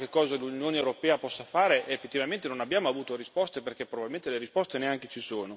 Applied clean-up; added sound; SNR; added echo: none; none; none; none.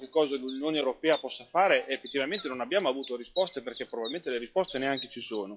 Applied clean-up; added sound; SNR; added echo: classical method log-MMSE.